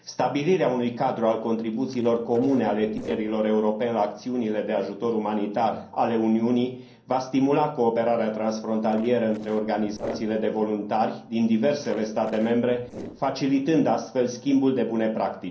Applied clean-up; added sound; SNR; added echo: neural separator model SepFormer DNS4.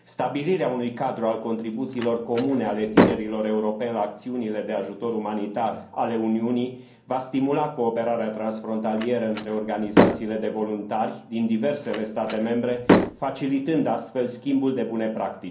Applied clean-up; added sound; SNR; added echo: none; Slam; 0 dB; reverberation time 0.6 s.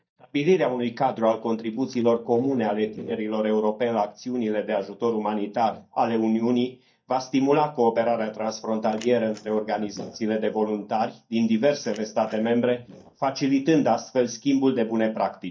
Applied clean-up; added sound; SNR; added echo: neural mask model DeepFilterNet 3.